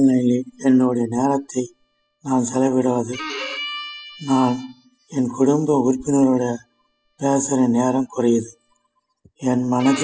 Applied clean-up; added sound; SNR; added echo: classical method spectral subtraction.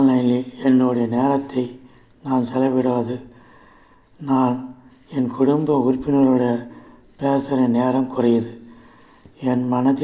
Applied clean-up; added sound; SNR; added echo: none; none; none; none.